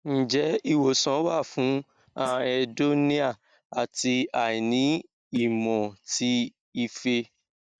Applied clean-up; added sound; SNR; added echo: neural mask model DeepFilterNet 3.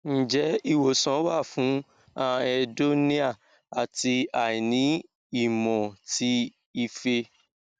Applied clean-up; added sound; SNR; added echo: none; none; none; none.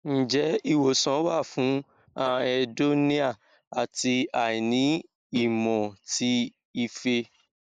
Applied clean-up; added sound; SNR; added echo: neural mask model Resemble Enhance denoiser.